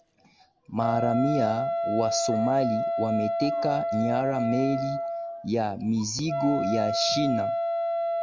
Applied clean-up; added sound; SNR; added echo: none; Wind instrument, woodwind instrument; 0 dB; none.